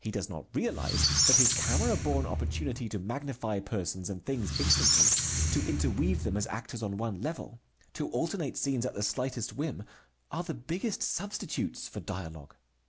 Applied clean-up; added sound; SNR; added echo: none; Squeak; -5 dB; none.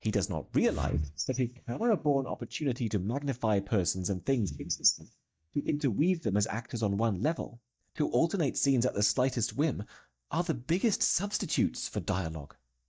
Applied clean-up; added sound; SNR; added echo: neural mask model DeepFilterNet 3.